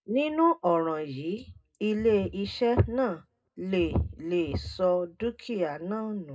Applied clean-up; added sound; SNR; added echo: none; none; none; reverberation time 0.2 s.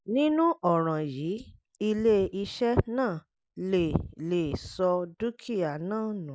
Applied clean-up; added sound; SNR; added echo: none; none; none; none.